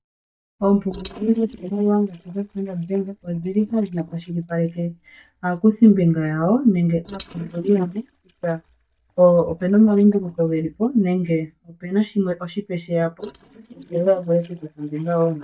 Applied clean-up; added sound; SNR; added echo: neural mask model DeepFilterNet 3.